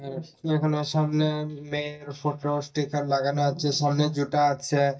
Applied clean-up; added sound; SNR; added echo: neural mask model DeepFilterNet 3.